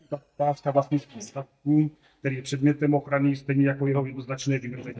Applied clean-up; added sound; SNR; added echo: neural mask model DeepFilterNet 3.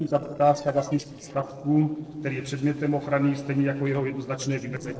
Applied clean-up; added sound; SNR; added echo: neural separator model SepFormer DNS4.